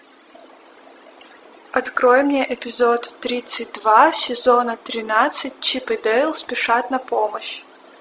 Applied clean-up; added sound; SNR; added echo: none; none; none; none.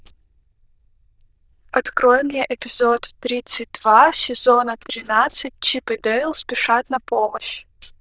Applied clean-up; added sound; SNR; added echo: neural diffusion model UNIVERSE++.